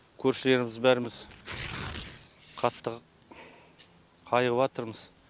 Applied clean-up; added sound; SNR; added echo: none; Tearing; 15 dB; none.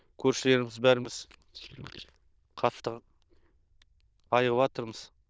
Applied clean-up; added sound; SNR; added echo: neural diffusion model UNIVERSE++.